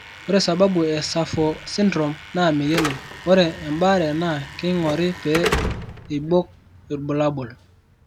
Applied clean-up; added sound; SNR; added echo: none; Slam / Alarm; 10 dB; none.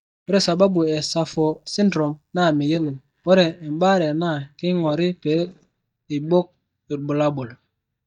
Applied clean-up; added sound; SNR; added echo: neural mask model DeepFilterNet 3.